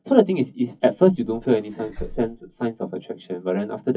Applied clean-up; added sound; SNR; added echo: classical method WPE with log-MMSE.